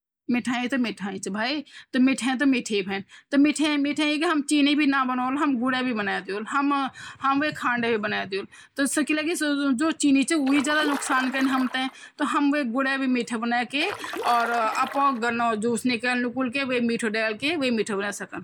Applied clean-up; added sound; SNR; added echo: none; Stream; 11 dB; none.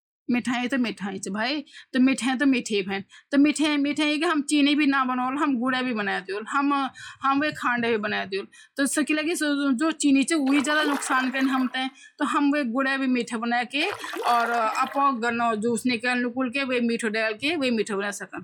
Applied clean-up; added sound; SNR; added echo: classical method log-MMSE.